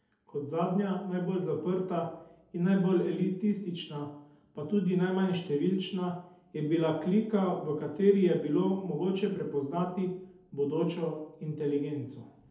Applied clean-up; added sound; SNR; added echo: none; none; none; reverberation time 2.0 s.